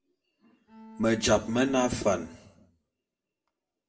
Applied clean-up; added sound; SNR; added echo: none; Bowed string instrument; 17 dB; reverberation time 0.4 s.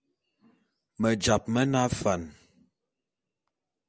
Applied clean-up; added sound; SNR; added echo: none; none; none; none.